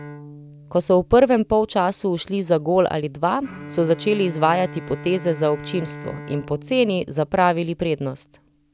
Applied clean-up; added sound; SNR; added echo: none; Bowed string instrument; 18 dB; none.